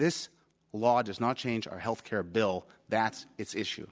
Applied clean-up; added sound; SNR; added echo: none; none; none; none.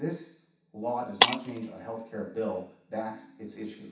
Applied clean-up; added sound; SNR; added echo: none; Shatter; -4 dB; reverberation time 0.7 s.